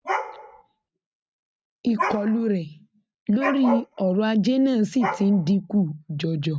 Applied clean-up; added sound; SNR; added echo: neural mask model RNNoise.